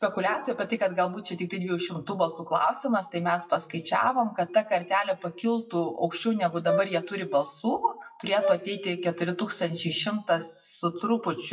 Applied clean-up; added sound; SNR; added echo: classical method WPE with log-MMSE.